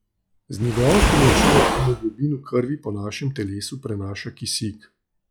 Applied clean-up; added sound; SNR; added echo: classical method log-MMSE.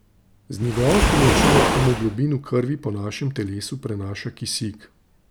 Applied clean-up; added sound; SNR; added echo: none; Waves, surf; 1 dB; none.